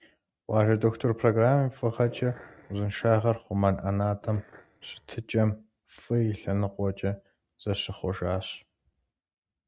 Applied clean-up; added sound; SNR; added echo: neural mask model RNNoise.